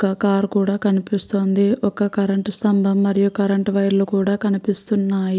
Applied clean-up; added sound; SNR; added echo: none; none; none; none.